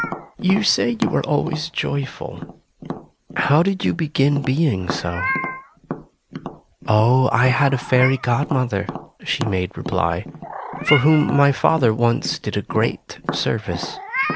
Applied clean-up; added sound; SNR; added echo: none; Tap + Meow; 9 dB; none.